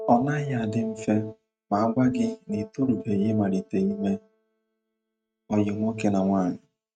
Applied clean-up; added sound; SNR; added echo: neural mask model RNNoise.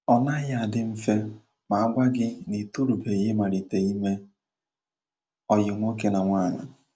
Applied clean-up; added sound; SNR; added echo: none; none; none; none.